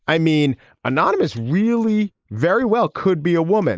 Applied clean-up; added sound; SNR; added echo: neural mask model Resemble Enhance denoiser.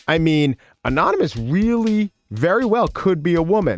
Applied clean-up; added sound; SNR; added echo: neural mask model RNNoise.